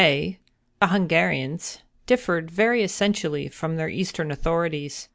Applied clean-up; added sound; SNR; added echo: none; none; none; none.